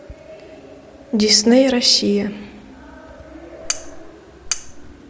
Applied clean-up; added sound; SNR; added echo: none; Cutlery, silverware; 7 dB; none.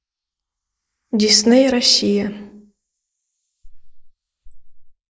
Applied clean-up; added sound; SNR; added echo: neural mask model Resemble Enhance denoiser.